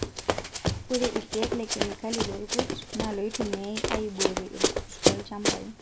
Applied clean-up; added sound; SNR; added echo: none; Run; -4 dB; none.